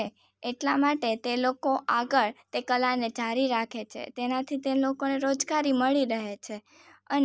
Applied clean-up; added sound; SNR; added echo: none; none; none; none.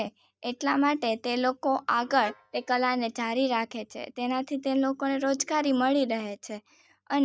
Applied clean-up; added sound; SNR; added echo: neural mask model DeepFilterNet 3.